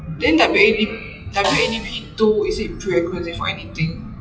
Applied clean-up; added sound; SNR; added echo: classical method WPE with log-MMSE.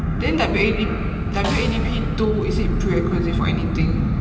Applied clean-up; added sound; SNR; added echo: none; Snare drum; 18 dB; reverberation time 2.9 s.